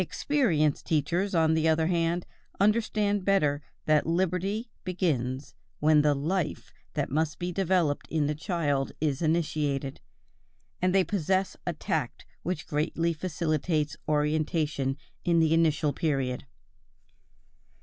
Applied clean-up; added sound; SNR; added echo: none; none; none; none.